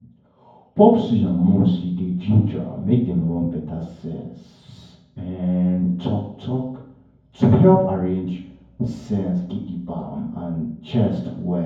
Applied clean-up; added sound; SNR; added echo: none; none; none; reverberation time 0.9 s.